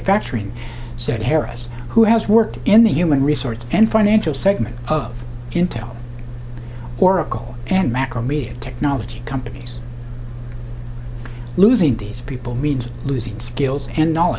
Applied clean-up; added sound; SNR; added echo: none; none; none; none.